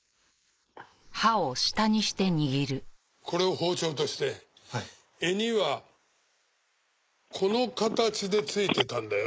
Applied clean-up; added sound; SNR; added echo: neural mask model Resemble Enhance denoiser.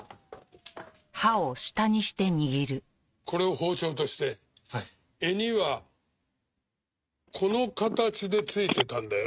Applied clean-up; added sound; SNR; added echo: neural mask model RNNoise.